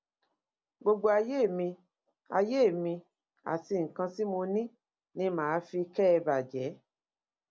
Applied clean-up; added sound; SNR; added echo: none; none; none; none.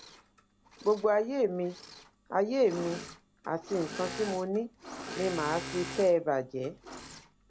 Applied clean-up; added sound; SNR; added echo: none; Engine / Mechanisms; 13 dB; none.